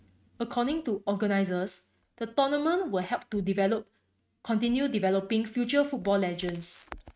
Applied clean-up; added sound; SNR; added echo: neural mask model RNNoise.